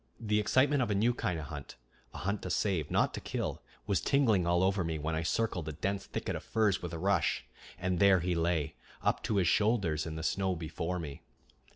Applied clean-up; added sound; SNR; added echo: none; none; none; none.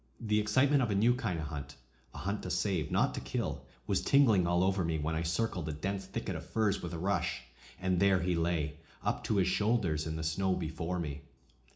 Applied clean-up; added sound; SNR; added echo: none; none; none; reverberation time 0.4 s.